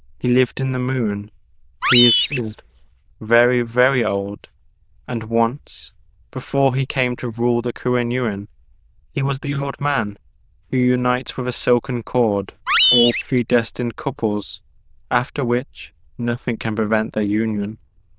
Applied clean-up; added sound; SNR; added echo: neural diffusion model UNIVERSE++.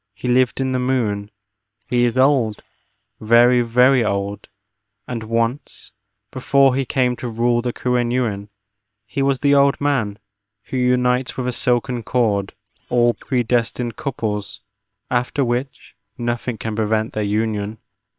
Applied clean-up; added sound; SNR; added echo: neural separator model SepFormer WHAM!.